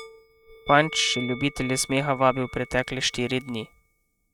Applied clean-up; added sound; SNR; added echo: neural mask model RNNoise.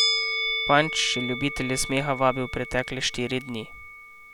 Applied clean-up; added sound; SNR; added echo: none; Musical instrument; 4 dB; none.